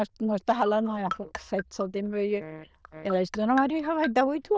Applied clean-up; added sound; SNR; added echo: neural diffusion model UNIVERSE++.